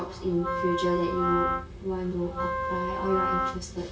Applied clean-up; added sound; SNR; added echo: none; Wind instrument, woodwind instrument; 1 dB; reverberation time 2.9 s.